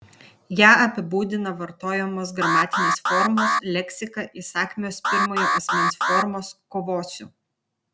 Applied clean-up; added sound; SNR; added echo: none; Alarm; -1 dB; none.